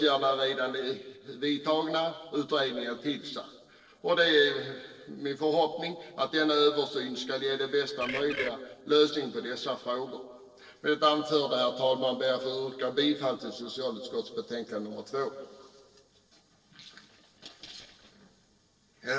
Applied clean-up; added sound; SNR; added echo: neural separator model SepFormer DNS4.